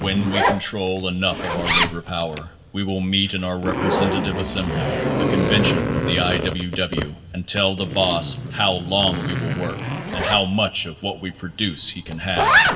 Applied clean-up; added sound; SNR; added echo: none; Zipper (clothing); 1 dB; reverberation time 1.4 s.